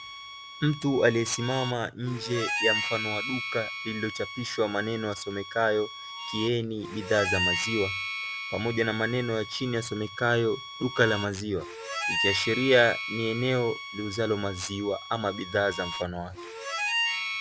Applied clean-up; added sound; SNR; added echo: none; Harmonica; 6 dB; none.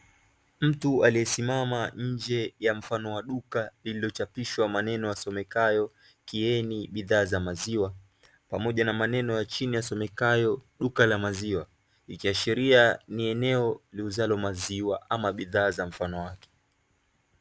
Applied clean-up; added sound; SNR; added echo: none; none; none; none.